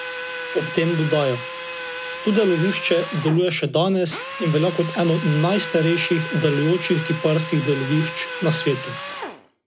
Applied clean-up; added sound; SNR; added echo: none; Drill; 10 dB; none.